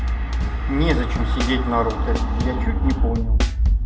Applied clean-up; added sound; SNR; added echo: none; Drum kit; 13 dB; reverberation time 0.4 s.